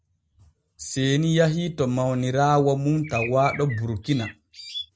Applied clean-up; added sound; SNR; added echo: none; Bird; 13 dB; none.